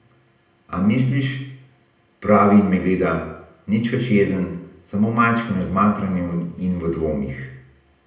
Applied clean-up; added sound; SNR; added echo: none; none; none; reverberation time 0.8 s.